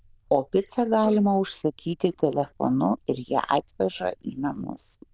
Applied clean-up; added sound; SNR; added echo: neural diffusion model UNIVERSE++.